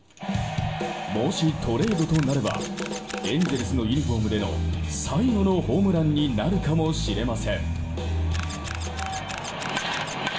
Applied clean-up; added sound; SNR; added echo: none; Camera; 16 dB; reverberation time 0.4 s.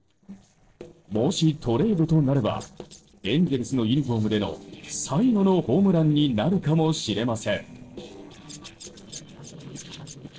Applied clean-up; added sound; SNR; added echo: neural separator model SepFormer DNS4.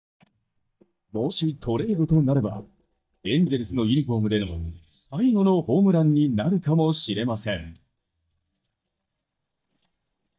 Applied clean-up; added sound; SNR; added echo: neural mask model DeepFilterNet 3.